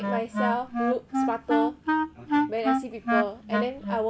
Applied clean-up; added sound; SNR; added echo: none; Wind instrument, woodwind instrument; -3 dB; none.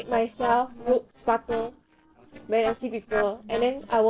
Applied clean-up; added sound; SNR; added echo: neural separator model SepFormer DNS4.